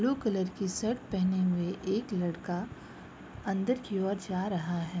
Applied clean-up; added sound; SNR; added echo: none; none; none; none.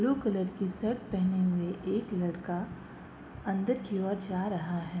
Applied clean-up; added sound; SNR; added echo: none; none; none; reverberation time 1.5 s.